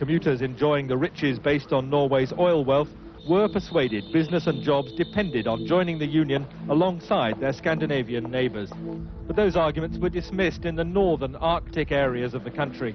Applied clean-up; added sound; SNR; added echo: none; none; none; none.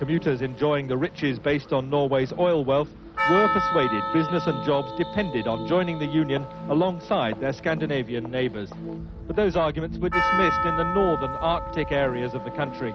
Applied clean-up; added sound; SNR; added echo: none; Percussion; 6 dB; none.